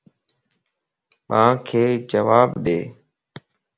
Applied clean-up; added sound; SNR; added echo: none; none; none; none.